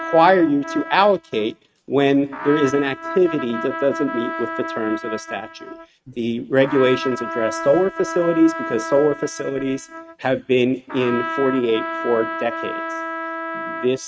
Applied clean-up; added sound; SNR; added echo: neural mask model RNNoise.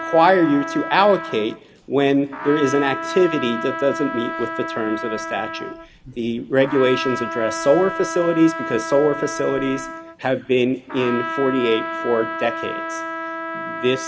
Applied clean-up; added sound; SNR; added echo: none; Trumpet; 8 dB; none.